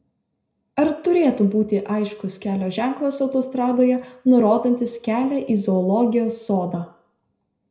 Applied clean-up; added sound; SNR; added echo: none; none; none; reverberation time 0.5 s.